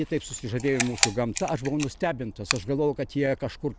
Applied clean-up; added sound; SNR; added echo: none; Camera; 5 dB; none.